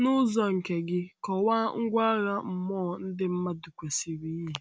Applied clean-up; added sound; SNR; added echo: none; none; none; none.